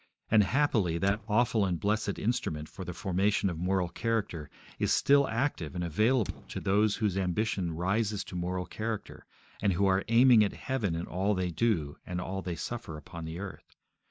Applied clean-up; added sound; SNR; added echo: neural mask model DeepFilterNet 3.